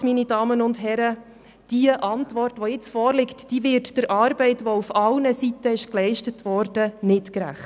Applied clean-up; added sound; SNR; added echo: none; none; none; none.